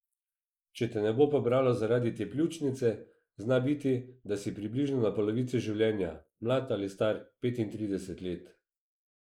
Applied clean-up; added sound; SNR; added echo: neural mask model Resemble Enhance denoiser.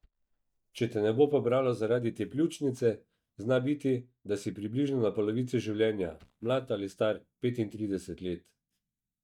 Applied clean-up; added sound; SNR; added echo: neural mask model DeepFilterNet 3.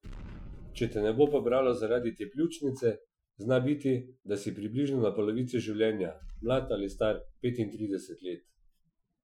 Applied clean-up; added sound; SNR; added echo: classical method Wiener filter.